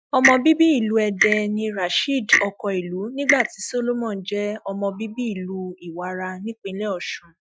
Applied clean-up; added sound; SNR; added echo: classical method Wiener filter.